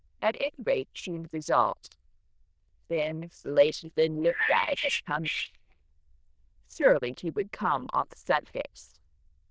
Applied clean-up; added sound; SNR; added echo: neural diffusion model UNIVERSE++.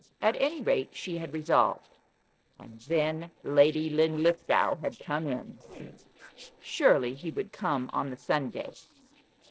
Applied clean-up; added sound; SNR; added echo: neural separator model SepFormer DNS4.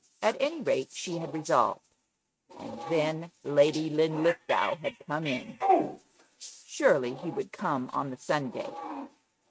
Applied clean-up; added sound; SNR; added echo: neural mask model RNNoise.